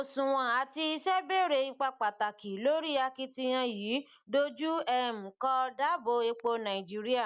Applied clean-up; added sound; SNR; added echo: none; none; none; none.